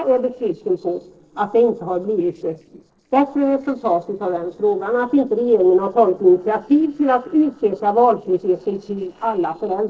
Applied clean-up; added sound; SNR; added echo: neural separator model SepFormer DNS4.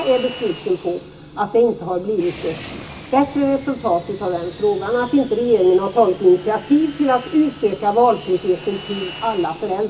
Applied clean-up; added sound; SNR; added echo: none; Fixed-wing aircraft, airplane; 18 dB; reverberation time 0.2 s.